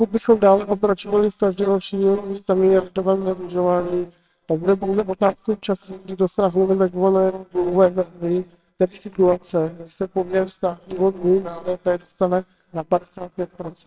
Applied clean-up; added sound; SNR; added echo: neural separator model SepFormer WHAMR!.